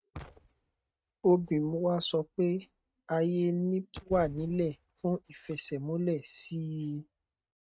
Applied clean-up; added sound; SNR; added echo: neural mask model RNNoise.